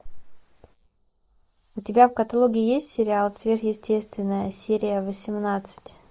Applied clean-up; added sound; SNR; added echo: neural mask model Resemble Enhance denoiser.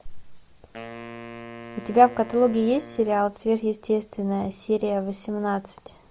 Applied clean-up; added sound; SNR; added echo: none; Wind instrument, woodwind instrument; 17 dB; none.